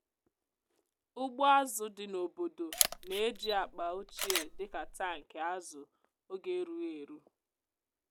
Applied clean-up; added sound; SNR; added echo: none; Camera; 1 dB; none.